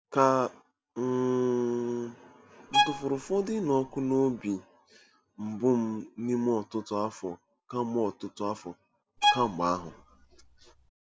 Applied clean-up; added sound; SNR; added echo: none; Bowed string instrument; 1 dB; none.